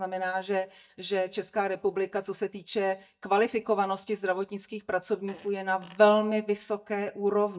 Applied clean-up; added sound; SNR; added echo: neural mask model DeepFilterNet 3.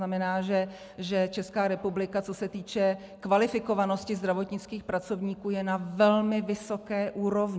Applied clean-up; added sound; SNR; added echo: none; none; none; none.